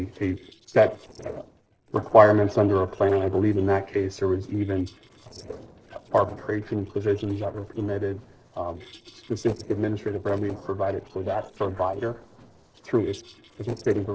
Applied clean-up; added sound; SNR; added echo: neural separator model SepFormer DNS4.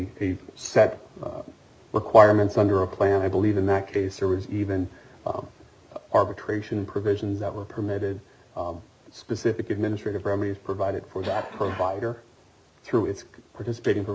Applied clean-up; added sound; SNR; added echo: none; none; none; none.